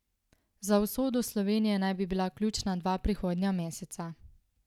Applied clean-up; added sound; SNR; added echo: none; none; none; none.